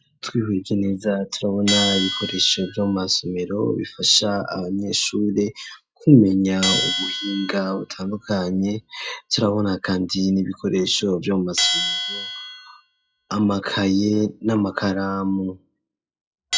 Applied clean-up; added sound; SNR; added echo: classical method log-MMSE.